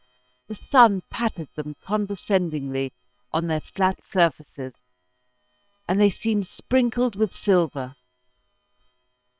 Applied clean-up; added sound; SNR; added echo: neural separator model SepFormer WHAM!.